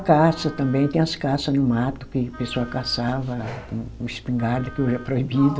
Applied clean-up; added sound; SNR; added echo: none; Sliding door + Wind instrument, woodwind instrument; 20 dB; none.